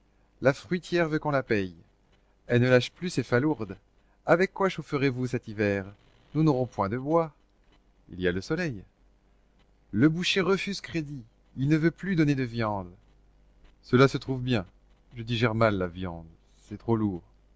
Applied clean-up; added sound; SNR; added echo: none; none; none; none.